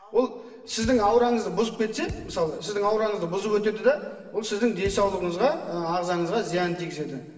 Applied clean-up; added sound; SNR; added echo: none; Thump, thud; 17 dB; reverberation time 2.6 s.